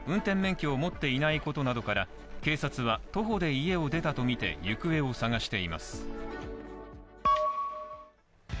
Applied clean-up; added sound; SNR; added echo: none; none; none; none.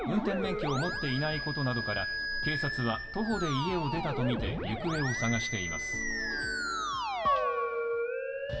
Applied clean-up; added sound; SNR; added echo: none; Musical instrument; 1 dB; reverberation time 0.7 s.